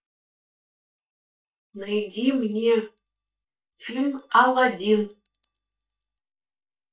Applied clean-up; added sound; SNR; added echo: neural mask model DeepFilterNet 3.